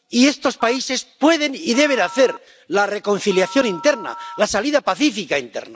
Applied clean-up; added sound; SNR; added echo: none; Telephone; 17 dB; none.